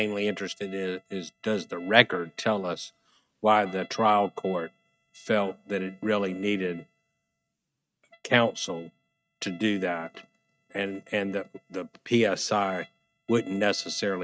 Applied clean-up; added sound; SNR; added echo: neural mask model RNNoise.